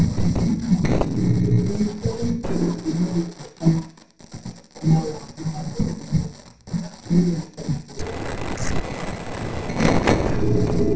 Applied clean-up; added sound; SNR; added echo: neural separator model SepFormer DNS4.